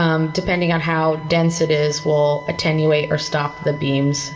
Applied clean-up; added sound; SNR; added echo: none; Wind instrument, woodwind instrument; 19 dB; reverberation time 1.7 s.